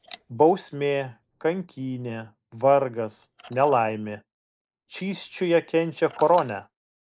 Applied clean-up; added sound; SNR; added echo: neural mask model Resemble Enhance denoiser.